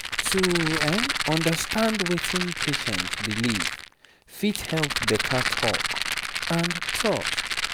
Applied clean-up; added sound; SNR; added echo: none; Rattle; 0 dB; none.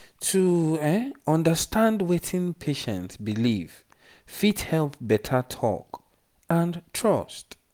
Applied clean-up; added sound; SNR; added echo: none; none; none; none.